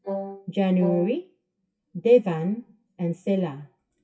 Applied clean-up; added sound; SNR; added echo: classical method WPE with log-MMSE.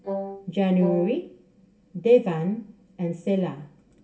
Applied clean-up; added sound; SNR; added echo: none; Wind instrument, woodwind instrument; 8 dB; reverberation time 0.2 s.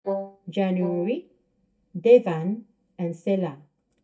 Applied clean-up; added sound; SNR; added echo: neural mask model DeepFilterNet 3.